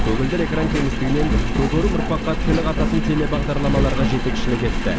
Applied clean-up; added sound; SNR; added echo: none; Engine; -2 dB; none.